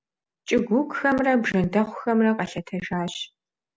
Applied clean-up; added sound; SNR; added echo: none; none; none; none.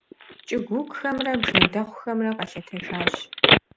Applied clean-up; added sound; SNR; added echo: none; Telephone; -3 dB; none.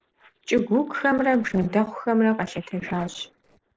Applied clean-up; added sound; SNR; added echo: neural separator model SepFormer DNS4.